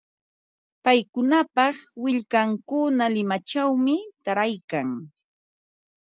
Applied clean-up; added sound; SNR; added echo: none; none; none; none.